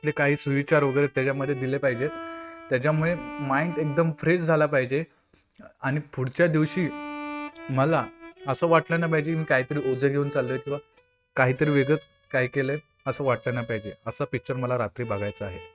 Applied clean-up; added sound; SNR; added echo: neural mask model RNNoise.